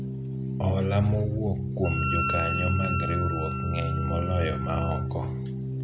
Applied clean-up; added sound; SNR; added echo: none; Organ + Wind instrument, woodwind instrument; 1 dB; none.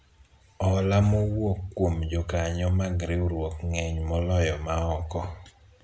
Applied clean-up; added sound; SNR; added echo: none; none; none; none.